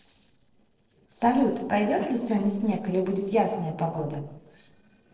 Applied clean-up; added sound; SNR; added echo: neural separator model SepFormer DNS4.